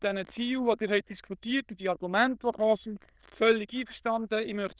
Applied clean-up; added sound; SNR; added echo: neural diffusion model UNIVERSE++.